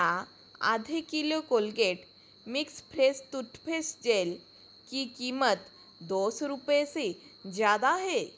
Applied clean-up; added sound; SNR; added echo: none; none; none; none.